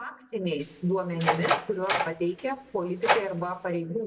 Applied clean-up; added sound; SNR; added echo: none; Door; 1 dB; reverberation time 0.8 s.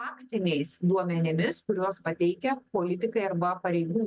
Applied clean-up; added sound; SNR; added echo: none; none; none; none.